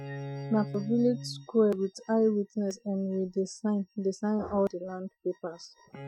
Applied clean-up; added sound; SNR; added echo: classical method Wiener filter.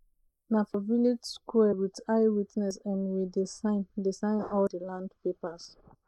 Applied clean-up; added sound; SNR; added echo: neural mask model Resemble Enhance denoiser.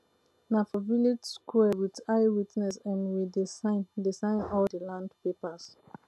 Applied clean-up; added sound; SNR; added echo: none; none; none; none.